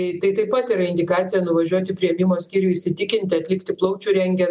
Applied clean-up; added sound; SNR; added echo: none; none; none; none.